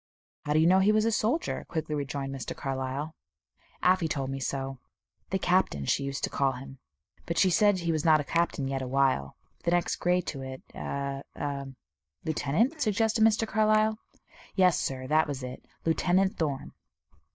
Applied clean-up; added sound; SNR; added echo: neural mask model DeepFilterNet 3.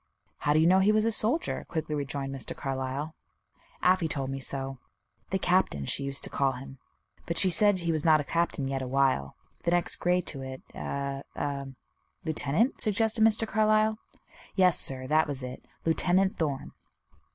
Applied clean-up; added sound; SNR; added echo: none; none; none; none.